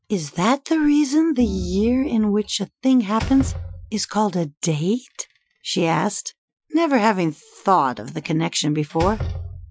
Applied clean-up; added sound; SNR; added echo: classical method Wiener filter.